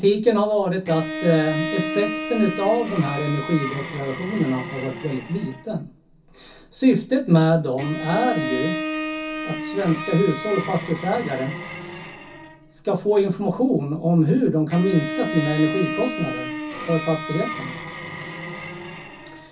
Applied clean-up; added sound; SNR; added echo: none; Bowed string instrument; 8 dB; reverberation time 0.3 s.